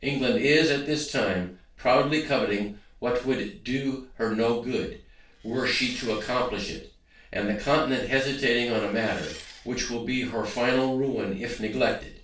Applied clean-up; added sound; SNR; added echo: neural separator model SepFormer DNS4.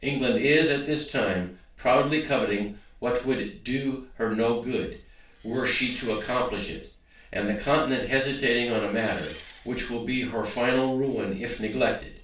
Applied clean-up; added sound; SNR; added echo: none; Engine; 19 dB; reverberation time 0.3 s.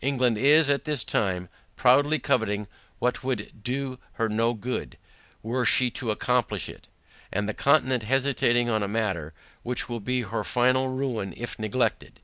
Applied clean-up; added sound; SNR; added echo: none; none; none; none.